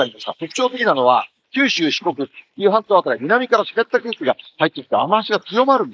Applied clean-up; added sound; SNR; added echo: neural mask model Resemble Enhance denoiser.